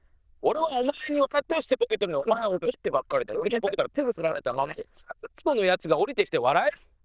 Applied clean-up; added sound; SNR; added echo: neural diffusion model UNIVERSE++.